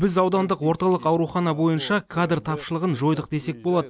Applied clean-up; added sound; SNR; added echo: none; none; none; none.